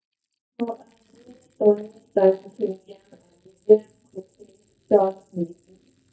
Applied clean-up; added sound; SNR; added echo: neural mask model DeepFilterNet 3.